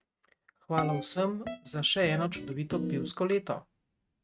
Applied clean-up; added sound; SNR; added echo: neural mask model RNNoise.